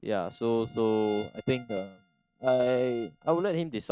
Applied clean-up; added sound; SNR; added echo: neural mask model RNNoise.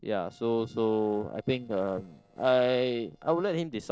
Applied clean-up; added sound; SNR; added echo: neural separator model SepFormer DNS4.